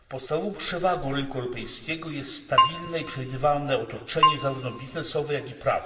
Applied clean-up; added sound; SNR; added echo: none; Keyboard (musical); -3 dB; reverberation time 1.8 s.